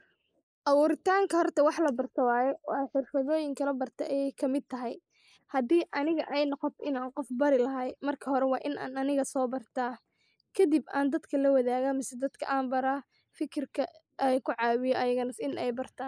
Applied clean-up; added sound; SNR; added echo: neural mask model Resemble Enhance denoiser.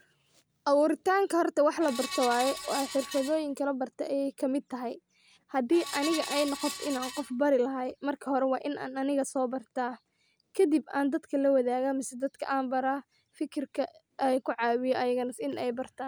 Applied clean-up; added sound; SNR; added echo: none; Screech; 9 dB; none.